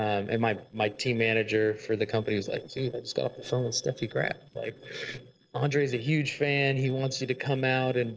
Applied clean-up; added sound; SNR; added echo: neural separator model SepFormer DNS4.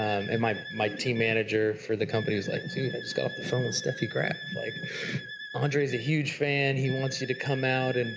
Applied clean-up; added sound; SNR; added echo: none; Wind instrument, woodwind instrument; 13 dB; none.